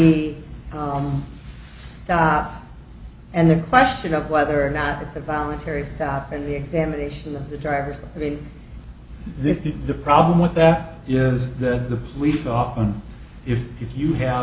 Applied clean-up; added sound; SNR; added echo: none; none; none; none.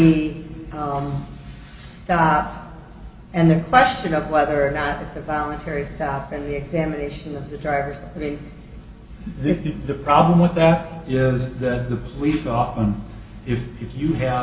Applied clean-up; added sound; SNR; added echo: none; none; none; reverberation time 1.3 s.